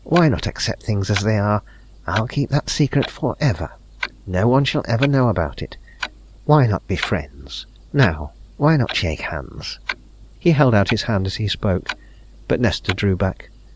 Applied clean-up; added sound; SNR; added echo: none; Clock; 15 dB; none.